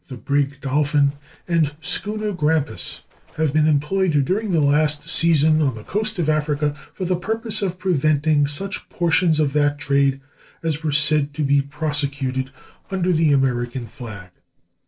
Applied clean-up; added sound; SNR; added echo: neural separator model SepFormer DNS4.